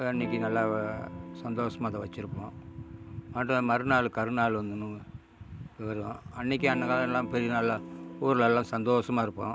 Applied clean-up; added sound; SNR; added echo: none; Electric guitar / Strum; 12 dB; none.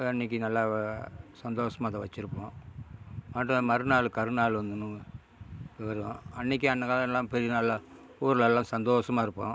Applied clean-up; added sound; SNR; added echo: none; none; none; none.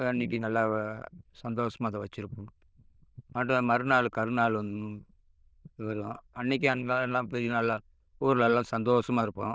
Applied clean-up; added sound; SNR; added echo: neural diffusion model UNIVERSE++.